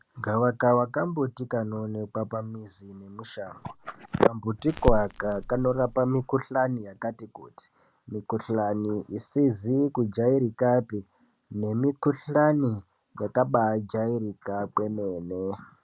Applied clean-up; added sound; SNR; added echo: none; Crackle; 5 dB; none.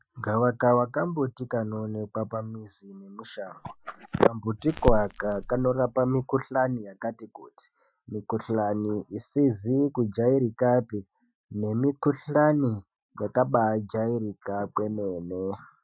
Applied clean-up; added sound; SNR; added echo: classical method Wiener filter.